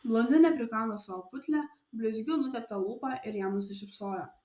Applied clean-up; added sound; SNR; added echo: none; none; none; none.